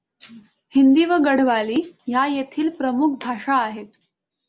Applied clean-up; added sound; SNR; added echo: none; none; none; none.